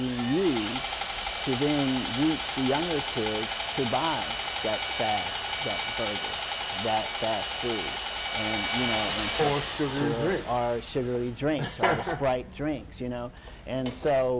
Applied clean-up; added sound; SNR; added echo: none; Sawing; 2 dB; none.